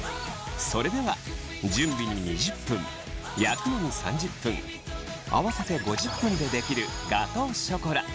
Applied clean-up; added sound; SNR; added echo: none; none; none; none.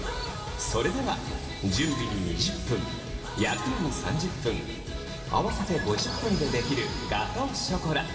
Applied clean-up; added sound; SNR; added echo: none; none; none; reverberation time 2.8 s.